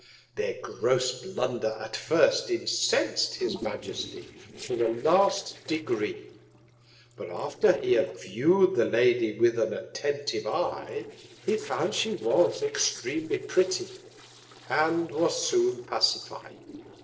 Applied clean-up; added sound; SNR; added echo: neural separator model SepFormer DNS4.